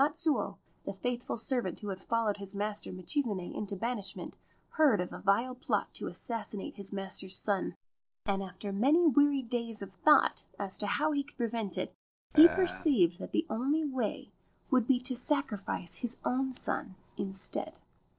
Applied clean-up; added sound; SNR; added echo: neural separator model SepFormer DNS4.